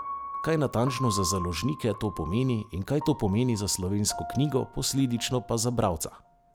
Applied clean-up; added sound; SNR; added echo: none; Piano; 12 dB; none.